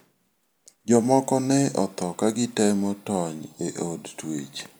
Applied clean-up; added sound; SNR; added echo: none; none; none; none.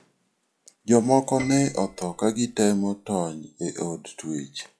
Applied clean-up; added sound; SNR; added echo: classical method log-MMSE.